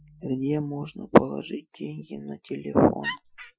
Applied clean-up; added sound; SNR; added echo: classical method Wiener filter.